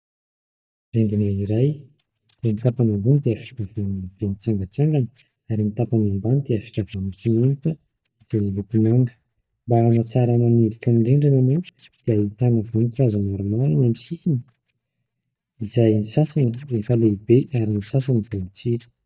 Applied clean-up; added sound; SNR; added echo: neural mask model DeepFilterNet 3.